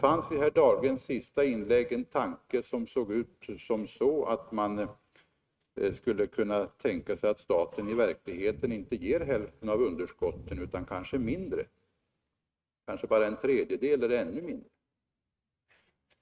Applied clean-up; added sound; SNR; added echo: neural mask model RNNoise.